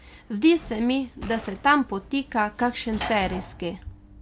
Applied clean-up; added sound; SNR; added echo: none; Sliding door / Slam + Gunshot, gunfire; 15 dB; none.